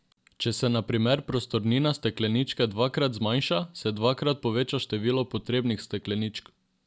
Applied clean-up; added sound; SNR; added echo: none; none; none; none.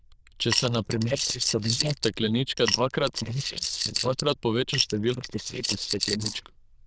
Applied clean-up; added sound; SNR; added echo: neural diffusion model UNIVERSE++.